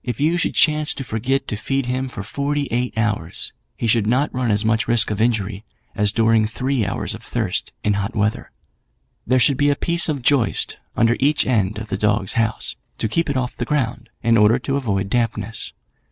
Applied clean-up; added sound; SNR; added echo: none; none; none; none.